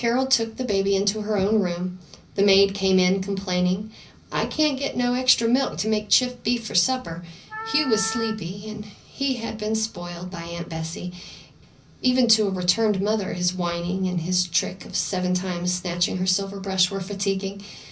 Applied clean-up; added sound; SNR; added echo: none; Wind instrument, woodwind instrument; 11 dB; reverberation time 0.5 s.